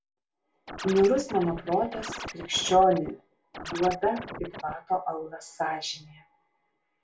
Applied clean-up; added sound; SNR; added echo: none; Scratching (performance technique); 11 dB; reverberation time 0.2 s.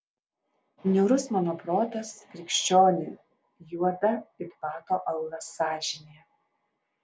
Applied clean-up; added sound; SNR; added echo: none; none; none; none.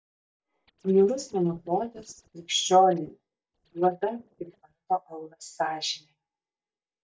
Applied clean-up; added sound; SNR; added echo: neural mask model DeepFilterNet 3.